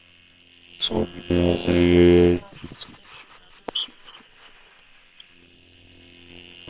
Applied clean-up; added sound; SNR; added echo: neural separator model SepFormer WHAM!.